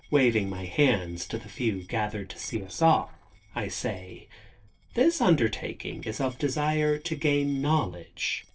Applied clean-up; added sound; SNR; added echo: neural separator model SepFormer DNS4.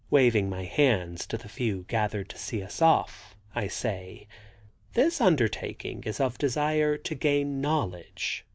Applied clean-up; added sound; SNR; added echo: none; none; none; none.